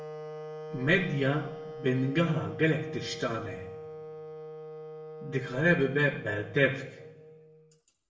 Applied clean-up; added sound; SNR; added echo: none; Wind instrument, woodwind instrument; 12 dB; reverberation time 0.8 s.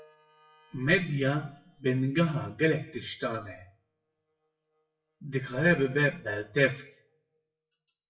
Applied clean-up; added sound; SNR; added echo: classical method WPE with log-MMSE.